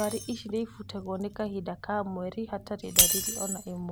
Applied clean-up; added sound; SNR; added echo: none; Shatter; -1 dB; none.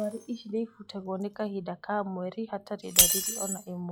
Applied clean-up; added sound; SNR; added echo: classical method log-MMSE.